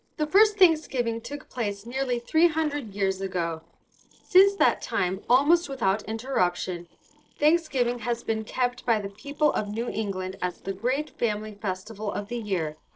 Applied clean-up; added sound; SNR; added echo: neural separator model SepFormer DNS4.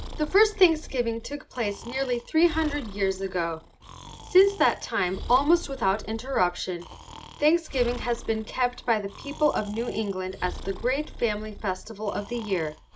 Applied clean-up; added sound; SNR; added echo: none; Breathing; 13 dB; none.